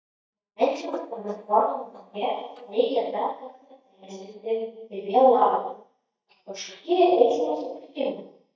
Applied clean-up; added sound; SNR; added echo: neural mask model DeepFilterNet 3.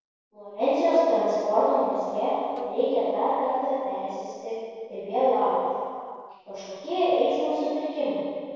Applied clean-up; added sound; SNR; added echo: neural separator model SepFormer DNS4.